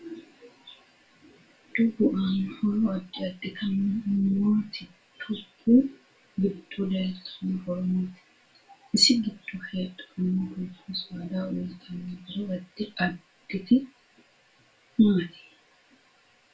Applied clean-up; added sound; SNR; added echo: none; none; none; reverberation time 0.2 s.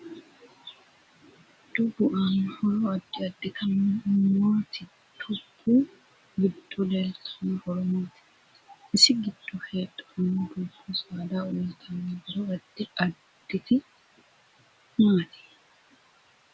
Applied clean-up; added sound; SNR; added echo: none; none; none; none.